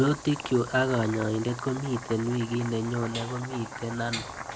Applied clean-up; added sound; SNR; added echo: none; Domestic sounds, home sounds + Train; 11 dB; none.